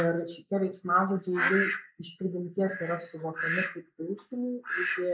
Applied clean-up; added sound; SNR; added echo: neural mask model Resemble Enhance denoiser.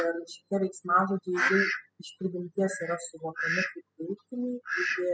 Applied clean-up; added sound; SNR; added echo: classical method spectral subtraction.